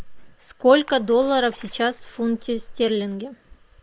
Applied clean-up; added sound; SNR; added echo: none; Splash, splatter; 18 dB; none.